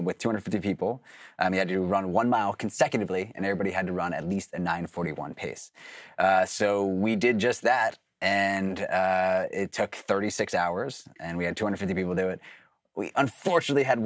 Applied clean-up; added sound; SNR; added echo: none; none; none; none.